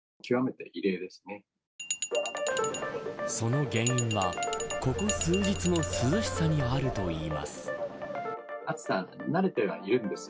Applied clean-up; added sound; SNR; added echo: none; Livestock, farm animals, working animals + Glass; 6 dB; none.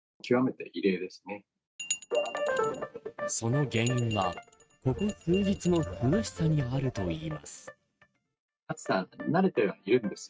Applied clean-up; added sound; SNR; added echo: neural mask model RNNoise.